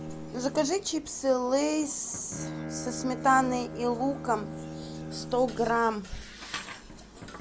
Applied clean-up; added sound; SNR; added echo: none; Bowed string instrument; 11 dB; none.